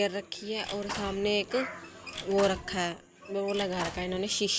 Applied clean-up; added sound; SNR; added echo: none; Squeak / Slam / Wood; 11 dB; none.